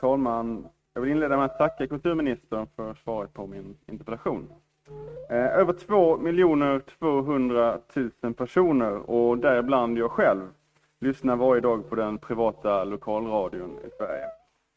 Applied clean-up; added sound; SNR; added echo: neural mask model RNNoise.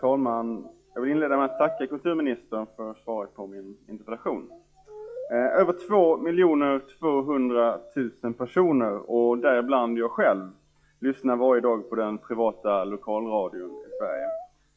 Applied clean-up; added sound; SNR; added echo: classical method log-MMSE.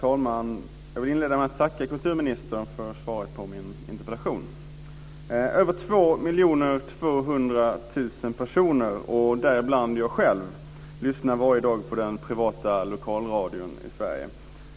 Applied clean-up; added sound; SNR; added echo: none; none; none; none.